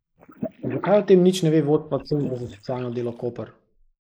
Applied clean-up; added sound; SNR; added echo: neural mask model Resemble Enhance denoiser.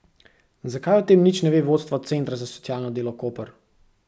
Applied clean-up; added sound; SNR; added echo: none; none; none; none.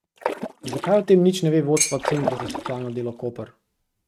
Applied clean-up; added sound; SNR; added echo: neural mask model RNNoise.